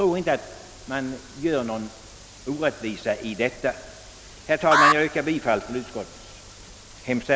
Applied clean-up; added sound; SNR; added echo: none; Alarm; -2 dB; none.